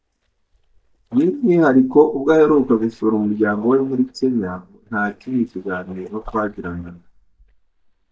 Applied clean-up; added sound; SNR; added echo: neural mask model DeepFilterNet 3.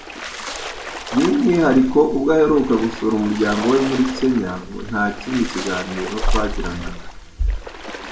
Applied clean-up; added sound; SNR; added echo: none; Splash, splatter; 13 dB; reverberation time 0.5 s.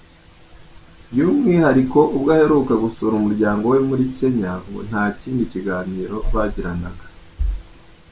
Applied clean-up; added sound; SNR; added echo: none; none; none; none.